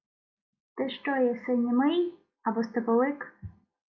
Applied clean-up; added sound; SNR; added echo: none; none; none; none.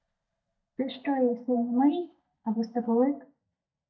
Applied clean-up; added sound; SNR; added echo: neural mask model DeepFilterNet 3.